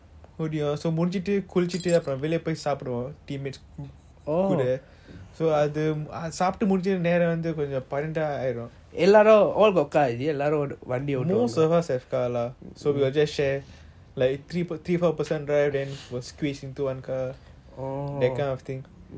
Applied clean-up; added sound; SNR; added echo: none; Shatter; 17 dB; none.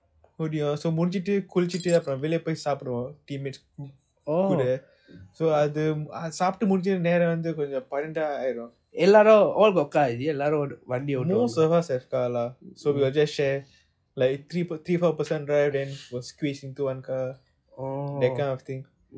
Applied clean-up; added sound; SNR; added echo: classical method log-MMSE.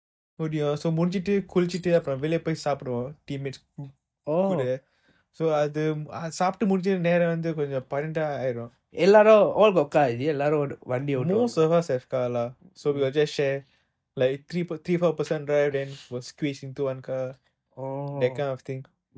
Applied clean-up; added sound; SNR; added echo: neural mask model DeepFilterNet 3.